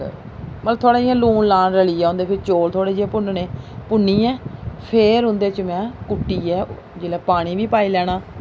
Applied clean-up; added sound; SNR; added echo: none; none; none; none.